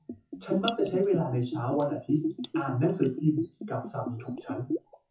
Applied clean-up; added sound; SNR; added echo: classical method WPE with log-MMSE.